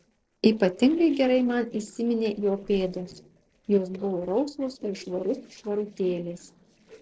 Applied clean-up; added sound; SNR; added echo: neural separator model SepFormer DNS4.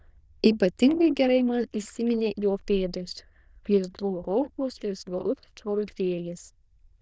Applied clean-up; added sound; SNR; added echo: neural diffusion model UNIVERSE++.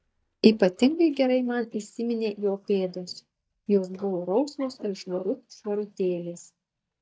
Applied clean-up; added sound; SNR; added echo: neural mask model DeepFilterNet 3.